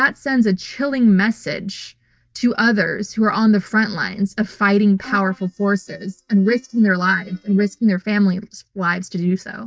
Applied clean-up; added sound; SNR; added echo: neural mask model DeepFilterNet 3.